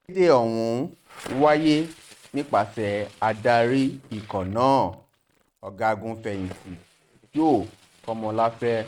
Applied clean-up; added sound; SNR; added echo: neural mask model RNNoise.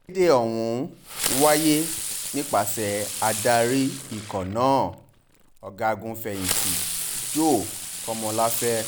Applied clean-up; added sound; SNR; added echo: none; Fireworks; 6 dB; none.